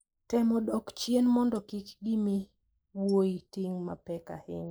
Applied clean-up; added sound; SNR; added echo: neural mask model Resemble Enhance denoiser.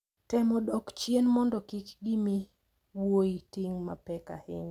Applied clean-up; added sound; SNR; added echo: none; none; none; none.